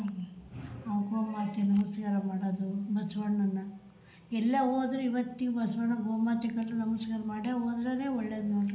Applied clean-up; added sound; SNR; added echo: none; none; none; none.